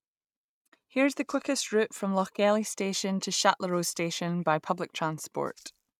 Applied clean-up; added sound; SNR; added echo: neural mask model RNNoise.